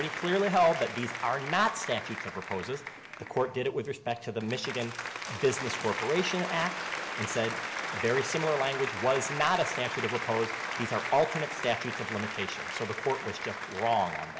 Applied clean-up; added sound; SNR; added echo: none; Applause; 6 dB; none.